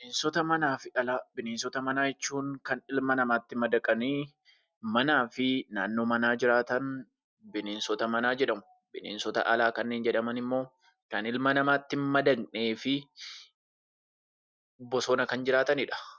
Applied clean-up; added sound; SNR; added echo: none; none; none; none.